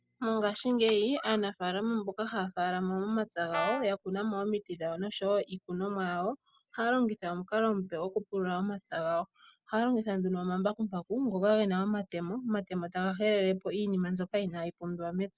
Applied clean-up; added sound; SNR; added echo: none; Brass instrument; 7 dB; none.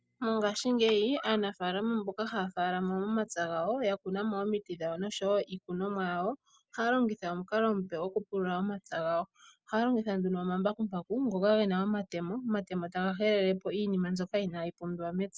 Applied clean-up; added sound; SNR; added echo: none; none; none; none.